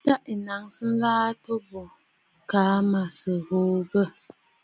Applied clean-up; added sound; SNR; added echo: none; none; none; none.